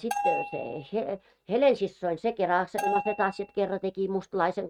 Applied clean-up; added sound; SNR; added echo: neural mask model RNNoise.